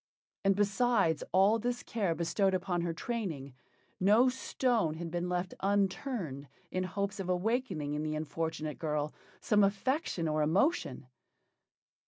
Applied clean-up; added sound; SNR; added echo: none; none; none; none.